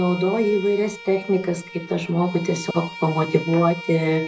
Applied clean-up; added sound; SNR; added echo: none; Bowed string instrument; 15 dB; none.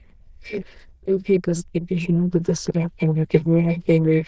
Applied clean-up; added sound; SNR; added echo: neural diffusion model UNIVERSE++.